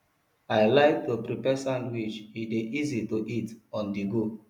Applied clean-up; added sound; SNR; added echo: none; none; none; none.